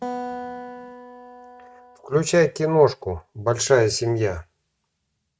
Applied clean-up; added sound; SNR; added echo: neural mask model RNNoise.